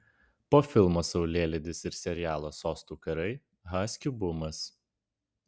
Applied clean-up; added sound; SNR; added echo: none; none; none; none.